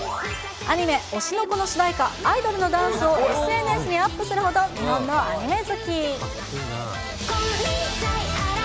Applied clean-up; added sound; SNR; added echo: none; none; none; none.